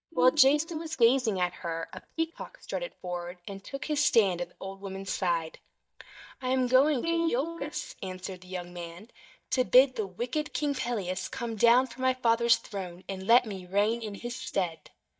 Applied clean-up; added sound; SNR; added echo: neural mask model DeepFilterNet 3.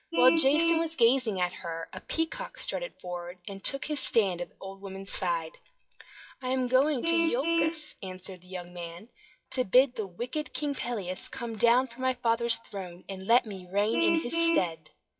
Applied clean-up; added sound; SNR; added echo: classical method WPE with log-MMSE.